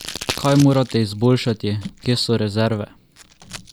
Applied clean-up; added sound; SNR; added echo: none; Packing tape, duct tape; 15 dB; none.